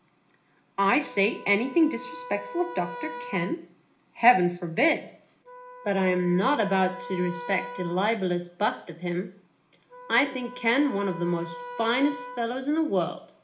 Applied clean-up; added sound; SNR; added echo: none; Wind instrument, woodwind instrument; 15 dB; reverberation time 0.4 s.